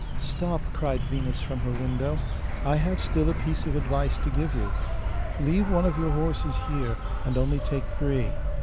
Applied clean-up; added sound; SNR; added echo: none; Insect; -2 dB; none.